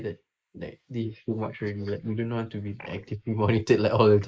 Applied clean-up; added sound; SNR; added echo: neural mask model Resemble Enhance denoiser.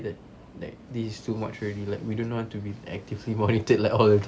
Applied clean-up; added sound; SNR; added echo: none; none; none; none.